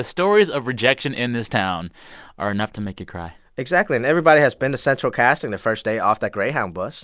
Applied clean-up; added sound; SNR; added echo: none; none; none; none.